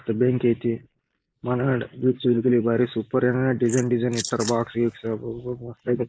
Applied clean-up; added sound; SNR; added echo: neural mask model Resemble Enhance denoiser.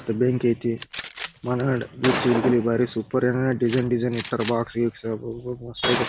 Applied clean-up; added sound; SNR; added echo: none; Gunshot, gunfire; 8 dB; none.